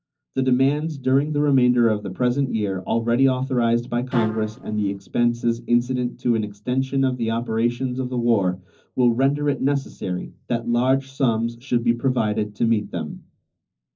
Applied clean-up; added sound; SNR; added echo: neural separator model SepFormer DNS4.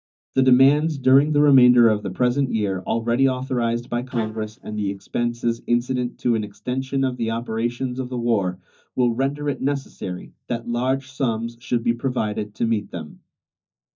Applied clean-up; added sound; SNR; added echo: neural mask model DeepFilterNet 3.